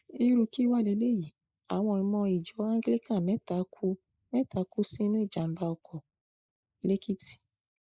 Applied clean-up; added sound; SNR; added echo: neural mask model Resemble Enhance denoiser.